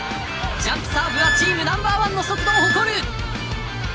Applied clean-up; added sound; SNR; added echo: none; Squeak; 1 dB; none.